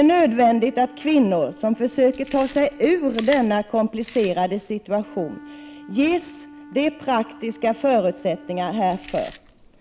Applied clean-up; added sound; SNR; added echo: none; Wind instrument, woodwind instrument + Chewing, mastication; 20 dB; none.